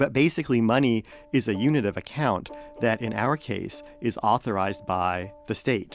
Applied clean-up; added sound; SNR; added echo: none; none; none; none.